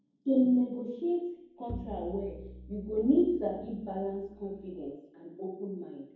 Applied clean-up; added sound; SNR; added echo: none; Bowed string instrument; 15 dB; reverberation time 1.2 s.